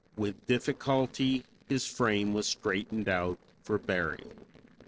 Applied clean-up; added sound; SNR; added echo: neural separator model SepFormer DNS4.